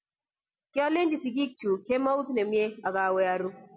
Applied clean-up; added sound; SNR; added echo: none; none; none; none.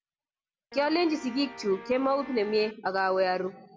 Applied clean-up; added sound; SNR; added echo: none; Guitar; 16 dB; none.